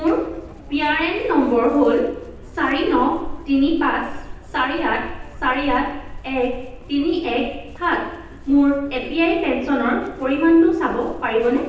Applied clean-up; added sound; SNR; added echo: none; Chirp, tweet; 15 dB; reverberation time 0.9 s.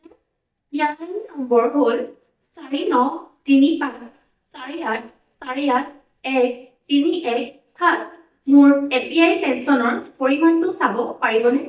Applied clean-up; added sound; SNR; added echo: neural mask model DeepFilterNet 3.